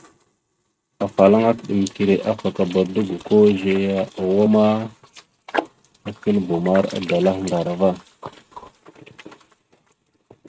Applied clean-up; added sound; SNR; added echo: neural mask model RNNoise.